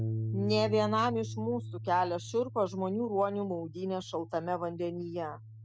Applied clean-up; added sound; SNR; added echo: neural mask model RNNoise.